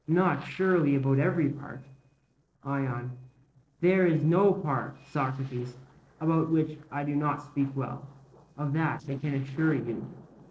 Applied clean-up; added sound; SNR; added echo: neural separator model SepFormer DNS4.